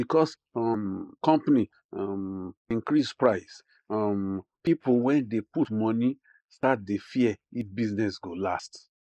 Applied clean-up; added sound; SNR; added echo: neural mask model Resemble Enhance denoiser.